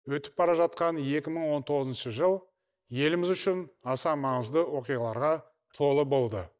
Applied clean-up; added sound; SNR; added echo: neural mask model DeepFilterNet 3.